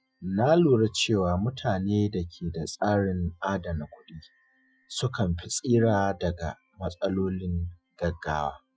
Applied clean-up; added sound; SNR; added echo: classical method Wiener filter.